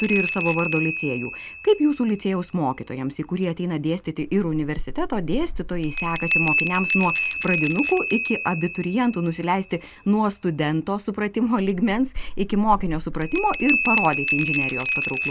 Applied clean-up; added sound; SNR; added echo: none; Bell; 4 dB; none.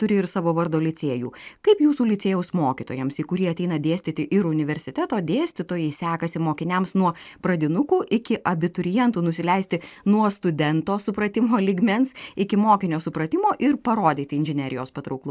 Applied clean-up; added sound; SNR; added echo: none; none; none; none.